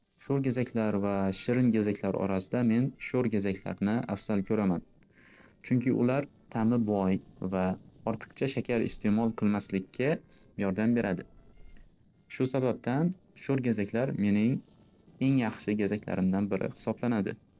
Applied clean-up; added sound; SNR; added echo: neural separator model SepFormer DNS4.